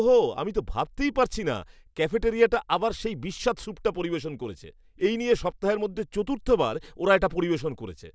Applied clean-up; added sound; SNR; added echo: none; none; none; none.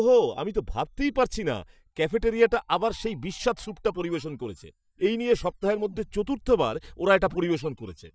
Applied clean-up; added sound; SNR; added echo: neural mask model DeepFilterNet 3.